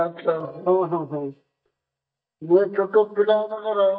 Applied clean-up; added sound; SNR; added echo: neural mask model DeepFilterNet 3.